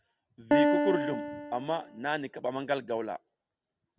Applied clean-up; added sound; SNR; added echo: none; Piano; -3 dB; none.